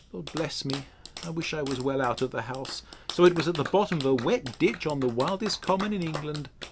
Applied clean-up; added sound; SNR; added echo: none; Clapping; 14 dB; none.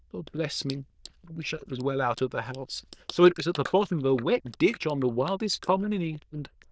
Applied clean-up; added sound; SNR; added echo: neural diffusion model UNIVERSE++.